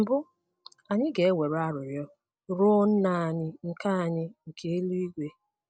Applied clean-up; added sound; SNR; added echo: none; none; none; none.